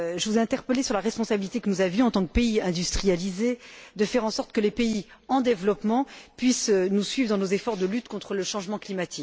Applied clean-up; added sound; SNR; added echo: none; none; none; none.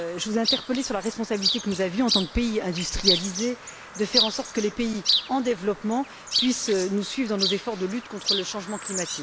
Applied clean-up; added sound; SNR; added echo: none; Chirp, tweet; 3 dB; none.